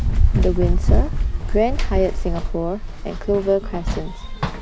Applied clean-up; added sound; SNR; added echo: none; Run; -5 dB; none.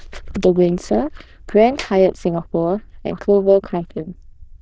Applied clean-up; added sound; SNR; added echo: neural diffusion model UNIVERSE++.